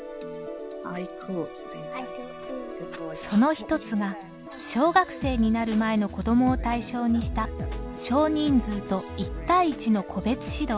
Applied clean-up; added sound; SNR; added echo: none; none; none; none.